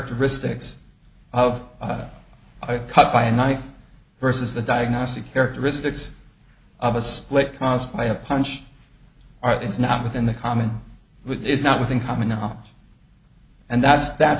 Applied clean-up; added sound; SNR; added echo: none; none; none; none.